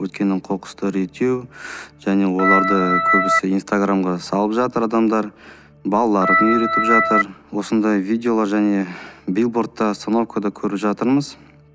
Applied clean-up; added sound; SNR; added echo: none; Organ; -3 dB; none.